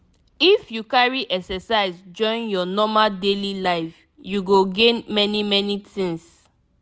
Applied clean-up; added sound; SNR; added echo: none; none; none; none.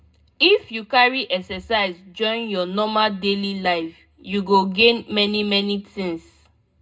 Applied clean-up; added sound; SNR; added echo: none; none; none; reverberation time 0.2 s.